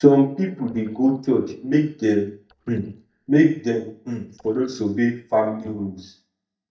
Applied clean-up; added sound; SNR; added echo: neural mask model DeepFilterNet 3.